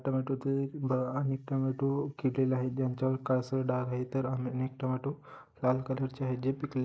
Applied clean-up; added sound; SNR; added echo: neural mask model Resemble Enhance denoiser.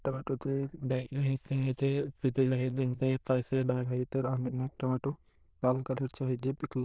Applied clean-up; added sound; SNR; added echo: neural diffusion model UNIVERSE++.